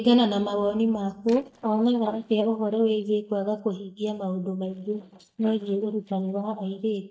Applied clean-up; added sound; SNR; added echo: neural mask model DeepFilterNet 3.